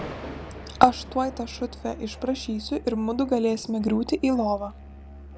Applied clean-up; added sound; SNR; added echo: none; Musical instrument + Thunder; 14 dB; none.